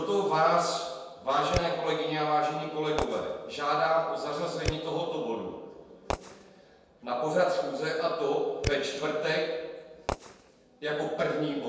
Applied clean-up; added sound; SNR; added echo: none; Fireworks; 10 dB; reverberation time 1.1 s.